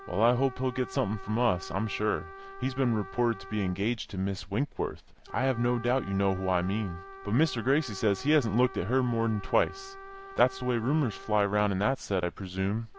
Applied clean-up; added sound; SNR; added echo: none; Trumpet; 17 dB; none.